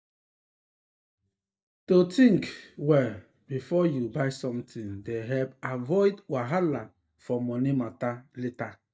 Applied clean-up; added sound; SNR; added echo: neural mask model DeepFilterNet 3.